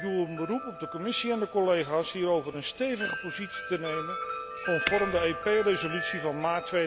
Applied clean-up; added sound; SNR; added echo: none; Wind chime; 7 dB; none.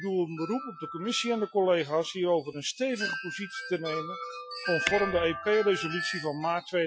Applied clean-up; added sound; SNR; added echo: classical method Wiener filter.